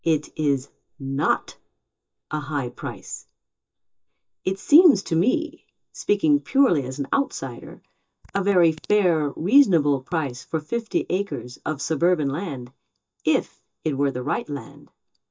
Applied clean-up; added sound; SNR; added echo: neural mask model DeepFilterNet 3.